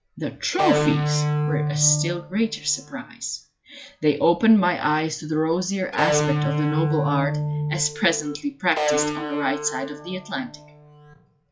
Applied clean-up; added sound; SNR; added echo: classical method log-MMSE.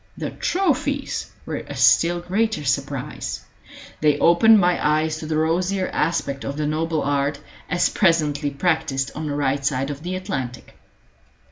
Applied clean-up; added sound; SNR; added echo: none; none; none; none.